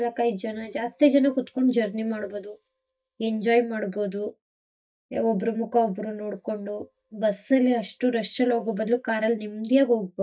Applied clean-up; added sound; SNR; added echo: neural mask model DeepFilterNet 3.